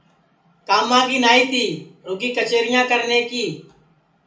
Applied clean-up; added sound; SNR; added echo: none; none; none; reverberation time 0.4 s.